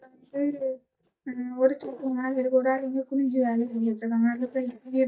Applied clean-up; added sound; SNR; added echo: neural mask model DeepFilterNet 3.